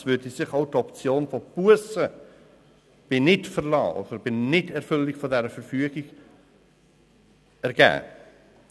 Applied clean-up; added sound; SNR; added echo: none; none; none; none.